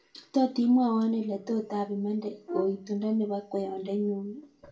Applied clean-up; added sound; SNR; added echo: none; Brass instrument; 12 dB; reverberation time 0.3 s.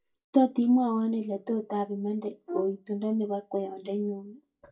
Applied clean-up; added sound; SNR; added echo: neural mask model DeepFilterNet 3.